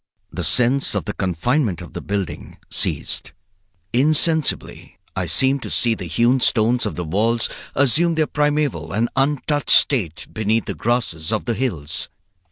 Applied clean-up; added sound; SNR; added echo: none; none; none; none.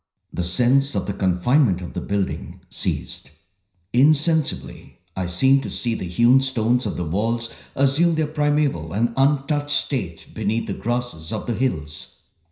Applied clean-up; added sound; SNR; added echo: none; none; none; reverberation time 0.5 s.